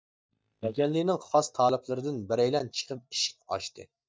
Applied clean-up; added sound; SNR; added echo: neural mask model DeepFilterNet 3.